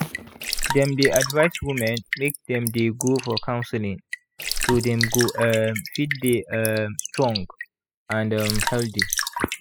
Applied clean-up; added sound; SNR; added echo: classical method spectral subtraction.